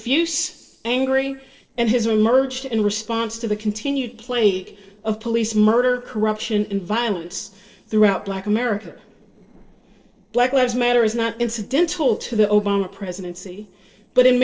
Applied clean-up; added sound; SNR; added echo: neural separator model SepFormer DNS4.